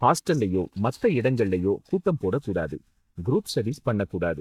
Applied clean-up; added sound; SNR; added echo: neural mask model DeepFilterNet 3.